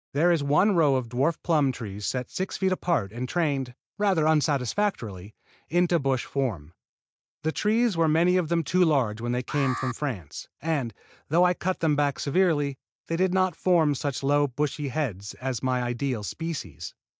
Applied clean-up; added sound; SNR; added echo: neural mask model DeepFilterNet 3.